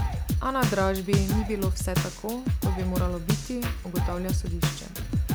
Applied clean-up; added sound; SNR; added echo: none; Drum kit; -3 dB; none.